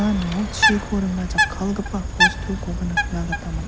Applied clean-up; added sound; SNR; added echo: none; Bird; -2 dB; none.